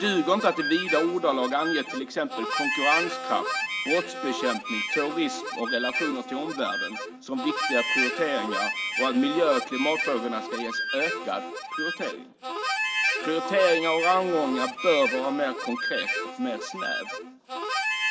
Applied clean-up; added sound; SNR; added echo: none; Harmonica; 2 dB; reverberation time 1.3 s.